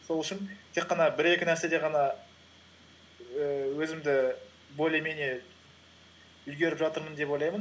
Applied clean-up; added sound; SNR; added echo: none; none; none; none.